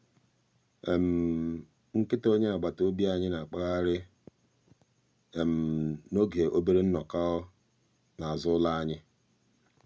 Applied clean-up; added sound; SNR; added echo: none; none; none; none.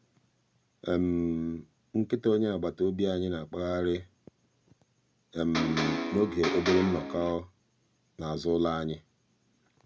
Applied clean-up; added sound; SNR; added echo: none; Electric guitar; 1 dB; none.